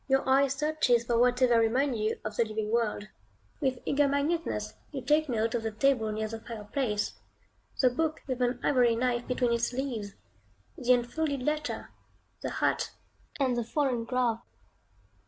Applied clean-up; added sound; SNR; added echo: none; none; none; none.